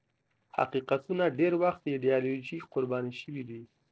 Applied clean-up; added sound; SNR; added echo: neural separator model SepFormer DNS4.